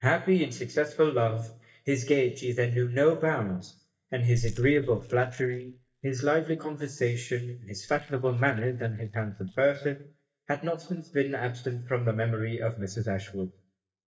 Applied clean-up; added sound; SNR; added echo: neural mask model DeepFilterNet 3.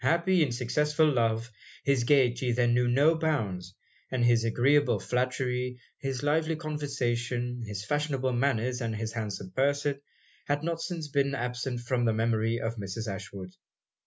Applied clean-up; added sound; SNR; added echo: none; none; none; none.